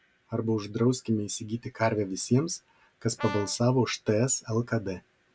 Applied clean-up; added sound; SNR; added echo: none; Brass instrument; 12 dB; none.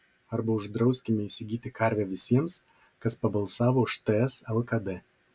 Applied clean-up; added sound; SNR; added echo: none; none; none; none.